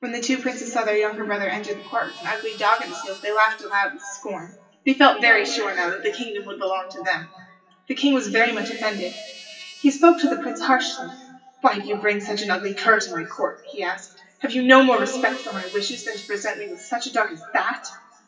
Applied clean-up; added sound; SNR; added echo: classical method WPE with log-MMSE.